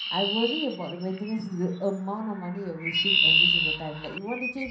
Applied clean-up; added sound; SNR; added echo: none; Chirp, tweet; -3 dB; reverberation time 0.6 s.